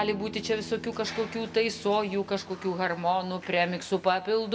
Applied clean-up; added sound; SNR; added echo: none; Bass guitar; 17 dB; reverberation time 0.9 s.